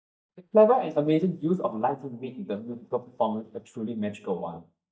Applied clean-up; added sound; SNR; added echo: neural mask model DeepFilterNet 3.